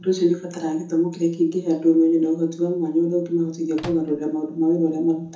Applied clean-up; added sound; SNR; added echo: none; Microwave oven; 16 dB; reverberation time 0.5 s.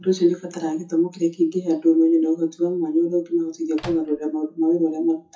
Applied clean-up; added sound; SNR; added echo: classical method WPE with log-MMSE.